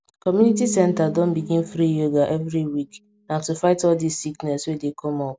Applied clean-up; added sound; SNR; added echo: none; Piano; 11 dB; none.